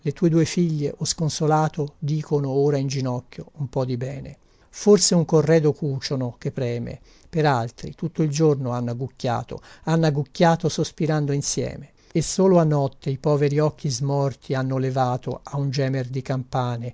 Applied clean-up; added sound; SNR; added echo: none; none; none; none.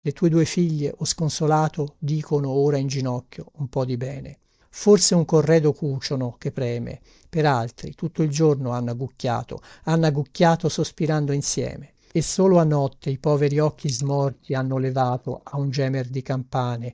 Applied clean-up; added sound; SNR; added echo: neural mask model DeepFilterNet 3.